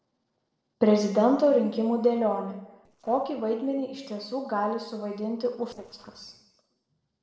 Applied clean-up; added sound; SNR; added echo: neural separator model SepFormer DNS4.